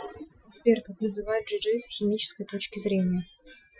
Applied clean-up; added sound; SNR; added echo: classical method Wiener filter.